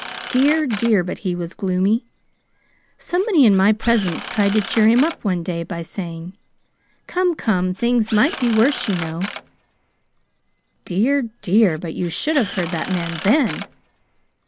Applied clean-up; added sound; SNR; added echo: none; Drill; 15 dB; none.